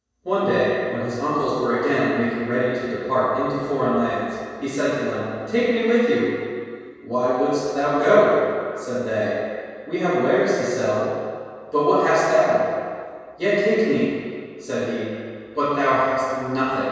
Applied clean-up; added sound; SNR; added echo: none; none; none; reverberation time 1.9 s.